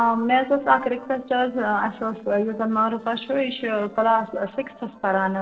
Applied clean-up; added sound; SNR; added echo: neural separator model SepFormer DNS4.